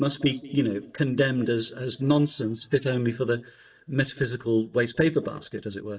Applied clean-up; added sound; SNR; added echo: neural mask model DeepFilterNet 3.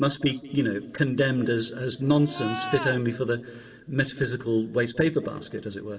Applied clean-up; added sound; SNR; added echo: none; Livestock, farm animals, working animals; 9 dB; reverberation time 2.4 s.